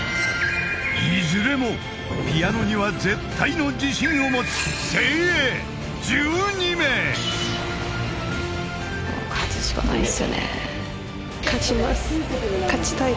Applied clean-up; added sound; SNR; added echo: none; Thunder; 14 dB; none.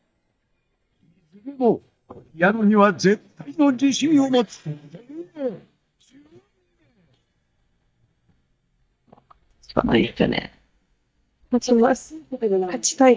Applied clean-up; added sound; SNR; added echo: neural mask model DeepFilterNet 3.